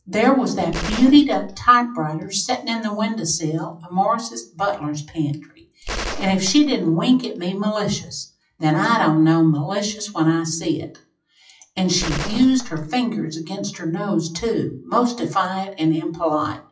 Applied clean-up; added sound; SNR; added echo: classical method WPE with log-MMSE.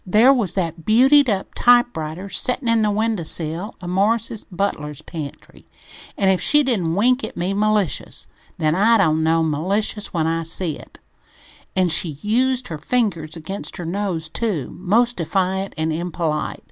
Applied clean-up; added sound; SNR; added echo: none; none; none; none.